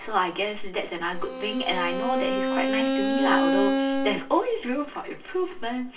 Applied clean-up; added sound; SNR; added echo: none; Bowed string instrument; -2 dB; reverberation time 0.2 s.